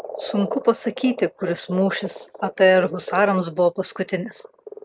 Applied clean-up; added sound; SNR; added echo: neural mask model RNNoise.